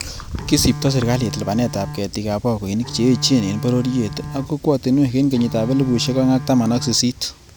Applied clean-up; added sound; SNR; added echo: none; Bowed string instrument; 12 dB; none.